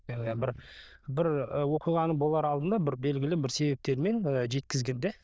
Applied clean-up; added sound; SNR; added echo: neural diffusion model UNIVERSE++.